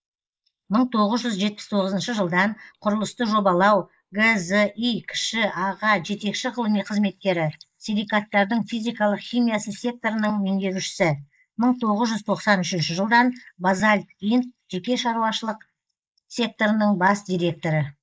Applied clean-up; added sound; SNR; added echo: neural mask model Resemble Enhance denoiser.